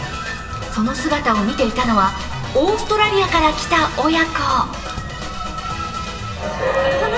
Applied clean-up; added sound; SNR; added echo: none; Drip / Water; 13 dB; reverberation time 0.8 s.